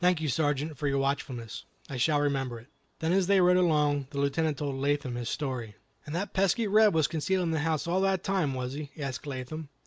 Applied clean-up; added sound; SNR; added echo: none; none; none; none.